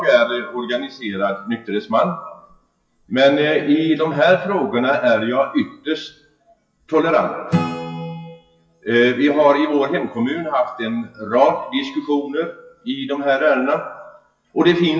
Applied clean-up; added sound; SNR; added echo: classical method WPE with log-MMSE.